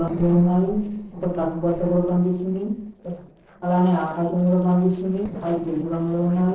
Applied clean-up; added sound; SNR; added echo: neural separator model SepFormer DNS4.